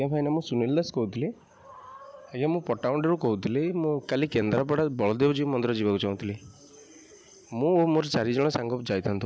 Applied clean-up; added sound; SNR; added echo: none; none; none; none.